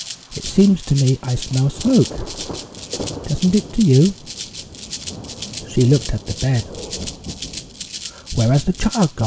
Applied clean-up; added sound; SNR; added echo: none; Thunder + Rattle (instrument); 12 dB; none.